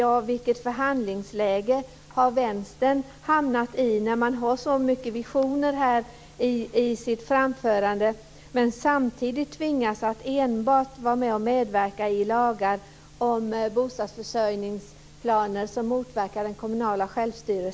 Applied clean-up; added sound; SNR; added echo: none; none; none; none.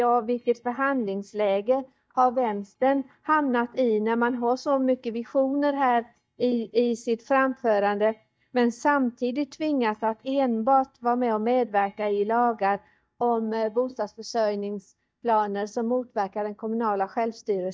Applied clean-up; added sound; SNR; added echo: neural mask model DeepFilterNet 3.